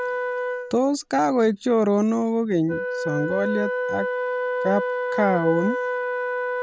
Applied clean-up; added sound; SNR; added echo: none; Wind instrument, woodwind instrument; 3 dB; none.